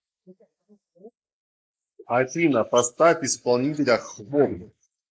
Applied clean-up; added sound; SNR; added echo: neural mask model Resemble Enhance denoiser.